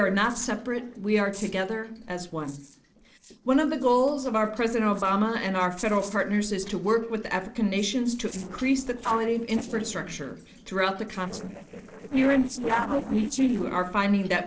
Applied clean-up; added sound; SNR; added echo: neural separator model SepFormer DNS4.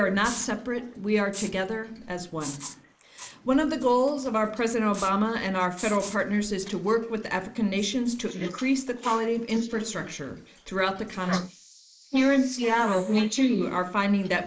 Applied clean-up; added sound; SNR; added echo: neural mask model Resemble Enhance denoiser.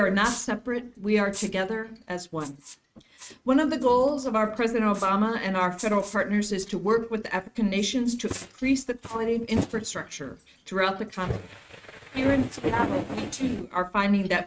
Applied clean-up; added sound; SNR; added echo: neural mask model RNNoise.